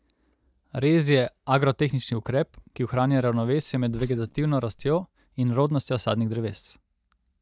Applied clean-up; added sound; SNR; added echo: neural mask model DeepFilterNet 3.